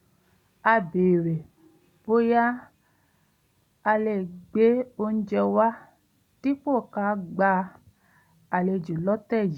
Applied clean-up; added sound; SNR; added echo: none; none; none; none.